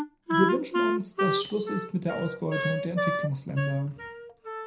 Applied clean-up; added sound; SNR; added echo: none; Wind instrument, woodwind instrument; 0 dB; reverberation time 0.5 s.